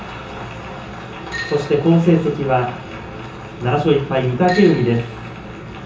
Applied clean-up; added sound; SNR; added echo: none; none; none; reverberation time 0.6 s.